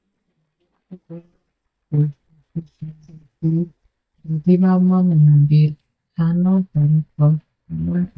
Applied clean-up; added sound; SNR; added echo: neural mask model DeepFilterNet 3.